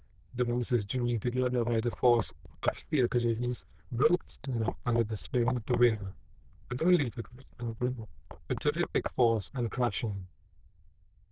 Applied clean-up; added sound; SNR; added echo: neural diffusion model UNIVERSE++.